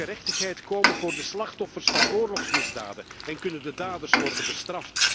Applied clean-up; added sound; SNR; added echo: none; Frying (food); -4 dB; none.